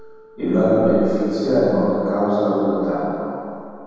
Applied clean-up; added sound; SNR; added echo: none; Piano; 17 dB; reverberation time 2.1 s.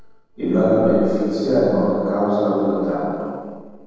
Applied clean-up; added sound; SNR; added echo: neural separator model SepFormer DNS4.